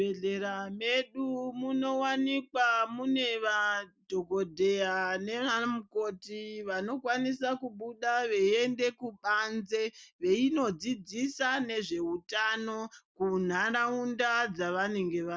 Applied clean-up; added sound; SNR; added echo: none; none; none; none.